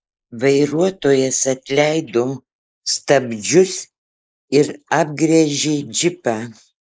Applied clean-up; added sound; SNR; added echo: neural mask model Resemble Enhance denoiser.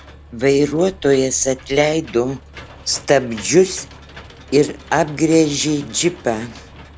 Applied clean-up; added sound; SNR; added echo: none; Engine / Mechanisms; 20 dB; none.